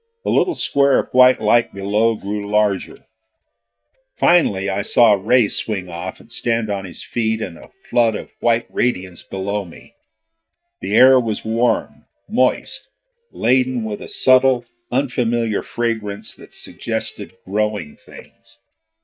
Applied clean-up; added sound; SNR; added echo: neural mask model DeepFilterNet 3.